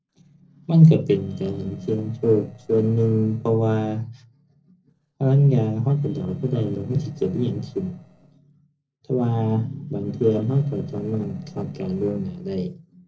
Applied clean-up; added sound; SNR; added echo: neural separator model SepFormer DNS4.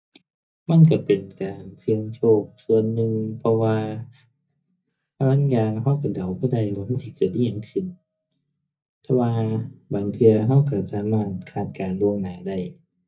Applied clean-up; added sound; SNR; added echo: neural mask model DeepFilterNet 3.